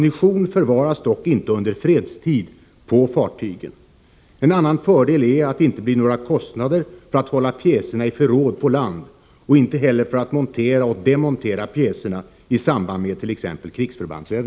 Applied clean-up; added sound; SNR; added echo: none; none; none; none.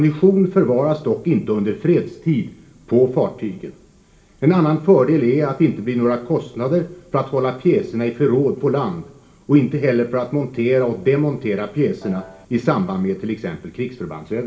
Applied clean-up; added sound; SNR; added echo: none; Piano; 19 dB; reverberation time 0.8 s.